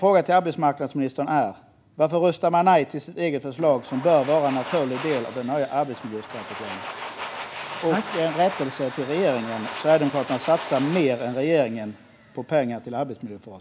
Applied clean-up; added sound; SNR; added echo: none; Domestic sounds, home sounds; 14 dB; none.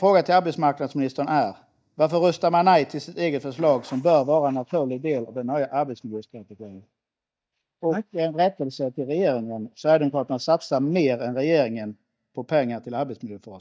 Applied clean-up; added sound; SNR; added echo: neural mask model DeepFilterNet 3.